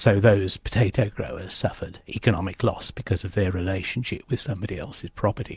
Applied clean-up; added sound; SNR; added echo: none; none; none; none.